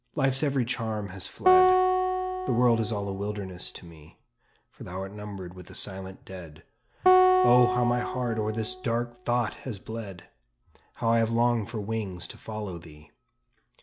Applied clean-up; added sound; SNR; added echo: none; Acoustic guitar; -4 dB; none.